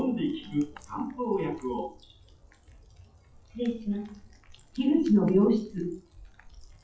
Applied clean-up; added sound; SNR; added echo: classical method WPE with log-MMSE.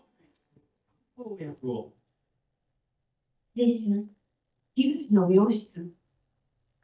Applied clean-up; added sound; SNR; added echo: neural mask model DeepFilterNet 3.